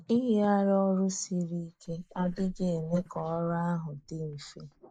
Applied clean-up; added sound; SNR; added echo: neural mask model Resemble Enhance denoiser.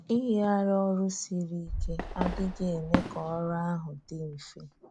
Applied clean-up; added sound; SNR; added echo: none; Fireworks; 5 dB; none.